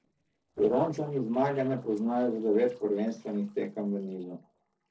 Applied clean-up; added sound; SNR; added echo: neural separator model SepFormer DNS4.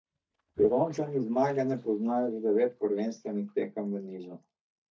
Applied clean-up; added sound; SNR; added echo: neural mask model DeepFilterNet 3.